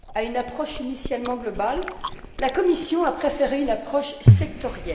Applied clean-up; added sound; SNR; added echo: none; Chewing, mastication; 0 dB; reverberation time 1.7 s.